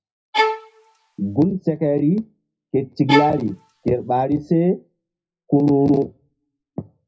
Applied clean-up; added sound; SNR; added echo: classical method WPE with log-MMSE.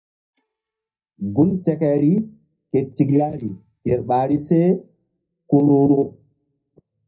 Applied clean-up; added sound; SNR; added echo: neural mask model DeepFilterNet 3.